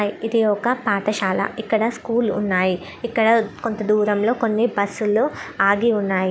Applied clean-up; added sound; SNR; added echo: none; none; none; none.